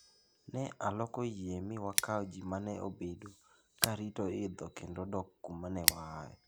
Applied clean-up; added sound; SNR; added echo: none; Scissors; 2 dB; none.